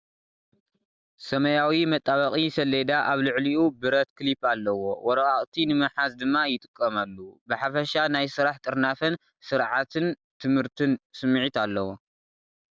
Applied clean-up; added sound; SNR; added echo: none; none; none; none.